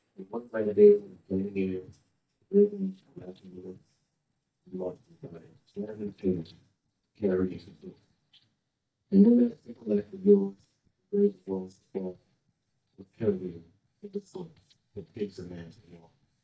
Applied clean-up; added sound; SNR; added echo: neural mask model DeepFilterNet 3.